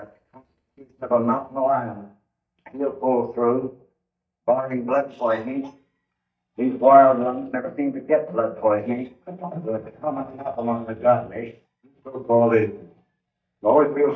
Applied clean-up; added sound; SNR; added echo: neural mask model DeepFilterNet 3.